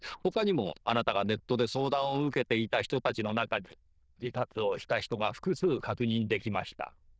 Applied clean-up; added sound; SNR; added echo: neural diffusion model UNIVERSE++.